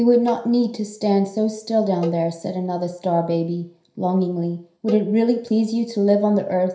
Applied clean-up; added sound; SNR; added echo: none; Cowbell; 17 dB; reverberation time 0.5 s.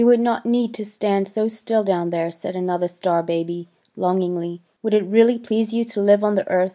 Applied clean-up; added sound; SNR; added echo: none; none; none; none.